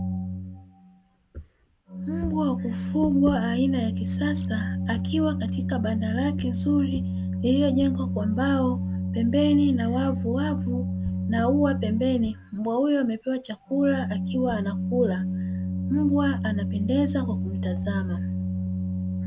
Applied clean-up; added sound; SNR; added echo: none; Organ; 2 dB; none.